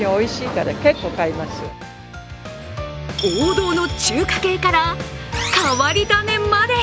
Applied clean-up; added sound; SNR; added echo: none; none; none; none.